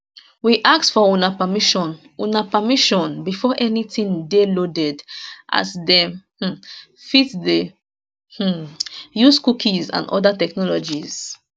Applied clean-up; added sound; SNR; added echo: none; none; none; none.